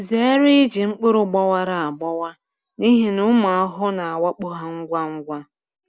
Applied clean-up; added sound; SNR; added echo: none; none; none; none.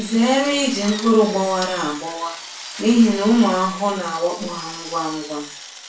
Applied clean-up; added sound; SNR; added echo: none; Drill; 14 dB; reverberation time 0.3 s.